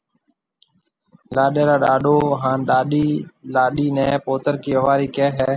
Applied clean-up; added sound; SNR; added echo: none; none; none; none.